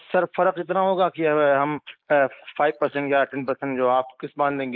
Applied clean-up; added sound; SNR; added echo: neural mask model Resemble Enhance denoiser.